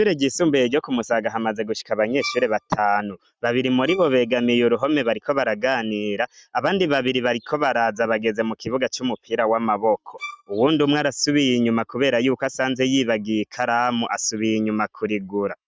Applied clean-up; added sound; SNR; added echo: neural mask model RNNoise.